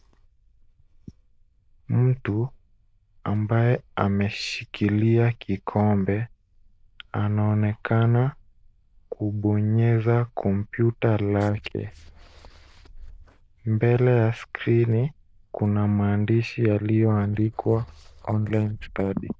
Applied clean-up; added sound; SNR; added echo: neural diffusion model UNIVERSE++.